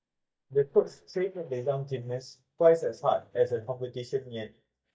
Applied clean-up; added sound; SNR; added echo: neural mask model DeepFilterNet 3.